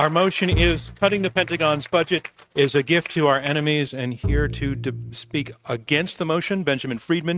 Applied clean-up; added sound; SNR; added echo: neural mask model RNNoise.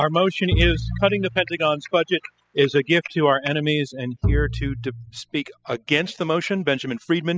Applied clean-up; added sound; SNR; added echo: classical method spectral subtraction.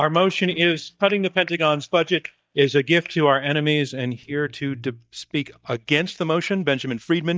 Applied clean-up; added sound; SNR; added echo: neural mask model DeepFilterNet 3.